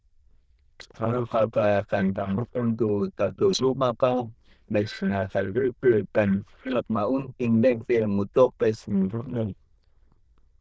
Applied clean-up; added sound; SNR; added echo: neural diffusion model UNIVERSE++.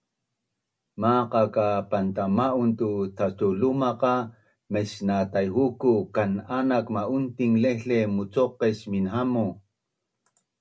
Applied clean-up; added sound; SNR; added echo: none; none; none; none.